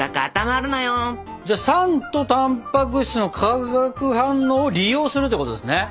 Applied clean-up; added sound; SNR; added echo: none; none; none; none.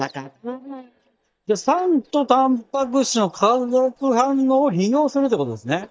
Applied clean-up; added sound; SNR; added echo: neural mask model DeepFilterNet 3.